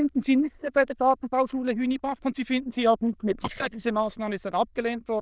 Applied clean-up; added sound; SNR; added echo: neural diffusion model UNIVERSE++.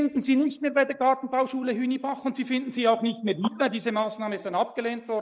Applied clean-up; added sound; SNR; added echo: neural mask model Resemble Enhance denoiser.